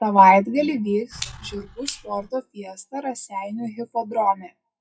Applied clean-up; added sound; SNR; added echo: classical method WPE with log-MMSE.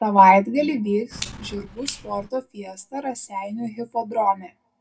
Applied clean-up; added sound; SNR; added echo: none; Clock; 16 dB; reverberation time 0.2 s.